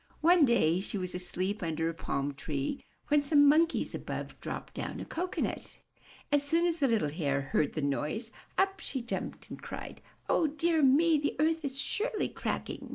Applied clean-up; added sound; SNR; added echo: neural mask model Resemble Enhance denoiser.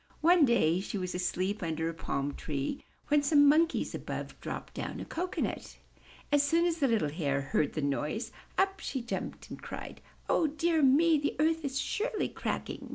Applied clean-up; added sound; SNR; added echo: none; none; none; none.